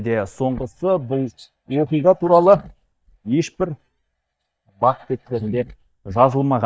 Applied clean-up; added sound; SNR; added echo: neural mask model DeepFilterNet 3.